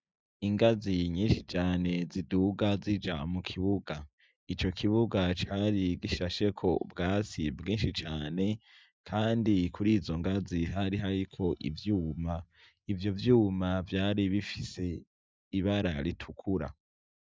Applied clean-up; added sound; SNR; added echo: neural mask model DeepFilterNet 3.